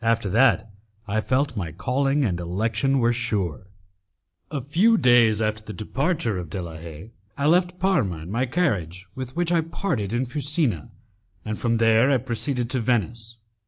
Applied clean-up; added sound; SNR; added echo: none; none; none; none.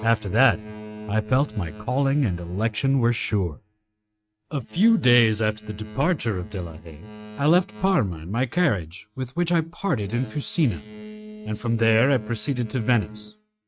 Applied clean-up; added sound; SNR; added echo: neural mask model RNNoise.